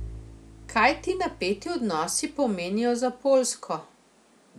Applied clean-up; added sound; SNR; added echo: none; Bowed string instrument; 20 dB; none.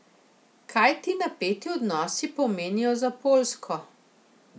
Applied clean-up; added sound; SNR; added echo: none; none; none; none.